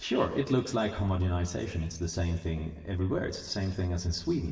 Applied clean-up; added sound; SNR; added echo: none; none; none; reverberation time 1.2 s.